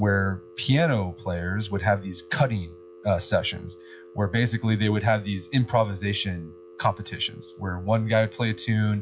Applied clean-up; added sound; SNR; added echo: classical method log-MMSE.